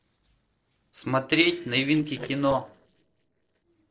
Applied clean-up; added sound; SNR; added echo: neural separator model SepFormer DNS4.